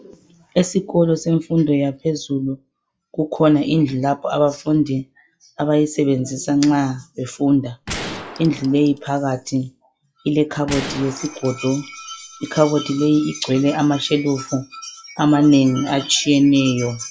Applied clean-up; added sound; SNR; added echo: classical method log-MMSE.